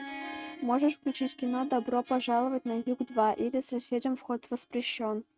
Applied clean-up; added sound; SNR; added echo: neural mask model RNNoise.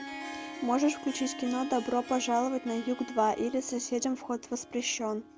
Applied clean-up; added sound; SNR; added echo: none; Harp; 13 dB; none.